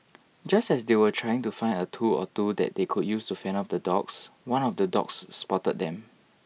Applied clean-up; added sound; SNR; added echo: none; none; none; none.